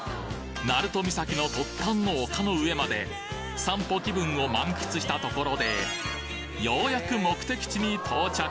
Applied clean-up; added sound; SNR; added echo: none; none; none; none.